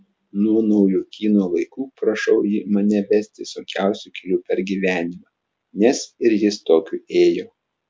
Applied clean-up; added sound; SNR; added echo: none; none; none; none.